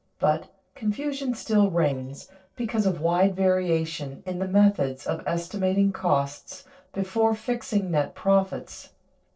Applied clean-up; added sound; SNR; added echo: neural separator model SepFormer DNS4.